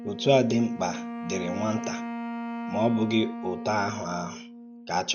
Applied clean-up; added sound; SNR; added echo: none; Wind instrument, woodwind instrument; 8 dB; none.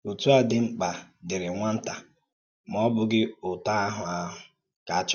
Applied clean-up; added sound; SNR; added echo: none; none; none; none.